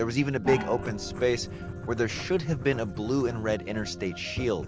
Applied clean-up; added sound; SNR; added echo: none; Writing + Gong; 11 dB; none.